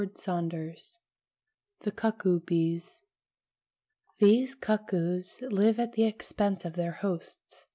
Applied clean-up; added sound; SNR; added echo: none; none; none; none.